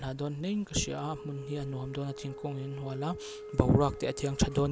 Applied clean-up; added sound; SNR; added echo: none; Wind instrument, woodwind instrument; 14 dB; none.